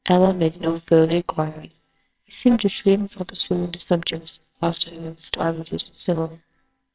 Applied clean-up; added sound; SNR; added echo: neural separator model SepFormer WHAMR!.